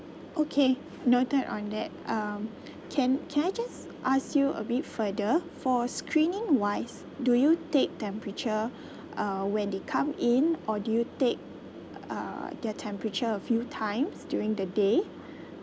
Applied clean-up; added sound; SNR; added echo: none; none; none; none.